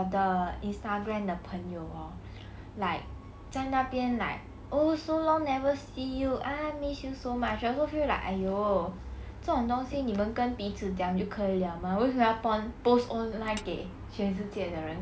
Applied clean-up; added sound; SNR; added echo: none; Tap / Dishes, pots, and pans; 15 dB; none.